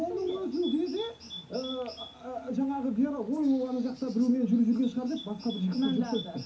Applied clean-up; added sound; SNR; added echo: none; Bird; 18 dB; reverberation time 0.3 s.